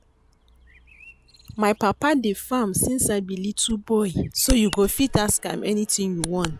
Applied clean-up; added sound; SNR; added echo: none; Bird vocalization, bird call, bird song; 12 dB; none.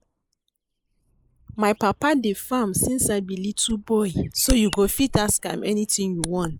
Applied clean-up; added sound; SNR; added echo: neural mask model Resemble Enhance denoiser.